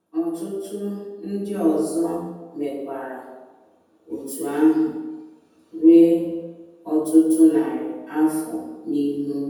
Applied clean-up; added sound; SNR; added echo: none; none; none; reverberation time 1.0 s.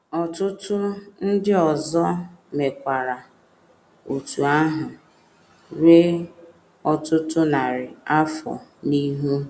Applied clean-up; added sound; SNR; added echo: none; none; none; none.